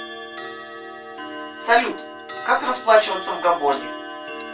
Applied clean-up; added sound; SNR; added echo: none; Clock; 11 dB; reverberation time 0.2 s.